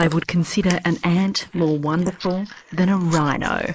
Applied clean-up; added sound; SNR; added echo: neural mask model Resemble Enhance denoiser.